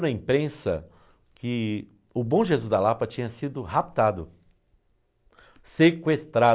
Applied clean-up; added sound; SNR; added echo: none; none; none; none.